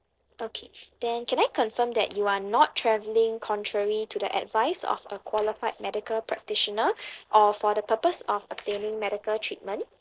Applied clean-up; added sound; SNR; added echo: neural separator model SepFormer DNS4.